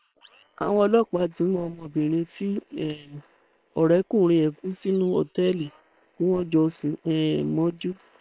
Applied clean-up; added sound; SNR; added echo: neural separator model SepFormer WHAM!.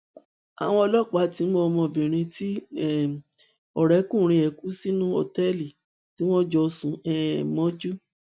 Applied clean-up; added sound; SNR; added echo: none; none; none; none.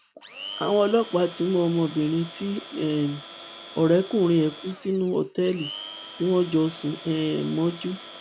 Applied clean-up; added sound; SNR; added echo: none; Domestic sounds, home sounds; 16 dB; none.